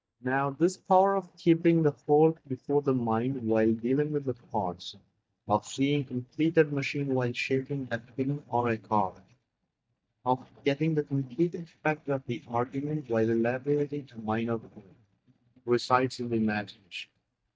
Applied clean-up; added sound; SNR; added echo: neural mask model DeepFilterNet 3.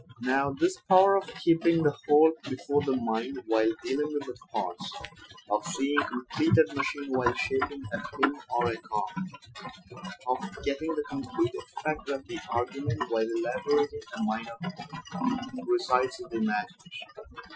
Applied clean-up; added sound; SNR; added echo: classical method Wiener filter.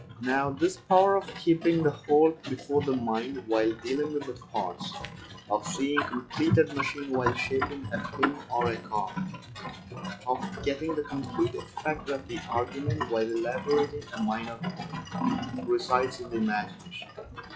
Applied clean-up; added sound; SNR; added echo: classical method log-MMSE.